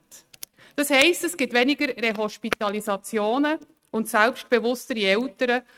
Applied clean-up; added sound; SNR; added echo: neural mask model RNNoise.